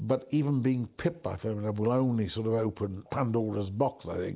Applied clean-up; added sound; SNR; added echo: none; none; none; none.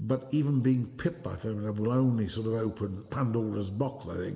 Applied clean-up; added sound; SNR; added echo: none; none; none; reverberation time 1.6 s.